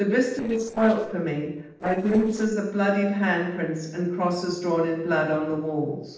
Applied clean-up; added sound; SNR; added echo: neural separator model SepFormer DNS4.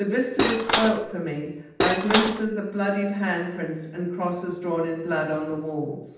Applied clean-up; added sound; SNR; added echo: none; Cutlery, silverware / Dishes, pots, and pans; -3 dB; reverberation time 0.8 s.